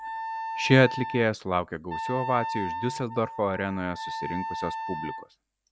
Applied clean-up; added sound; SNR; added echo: none; Wind instrument, woodwind instrument; 7 dB; none.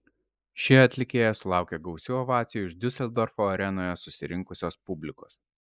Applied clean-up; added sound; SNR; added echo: neural mask model Resemble Enhance denoiser.